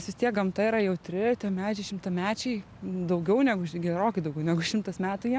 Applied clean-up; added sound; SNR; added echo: none; none; none; none.